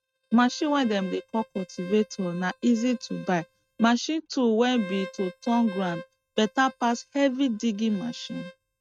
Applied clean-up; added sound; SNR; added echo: neural mask model RNNoise.